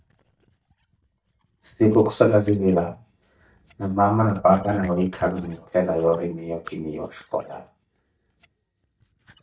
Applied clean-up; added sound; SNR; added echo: neural mask model DeepFilterNet 3.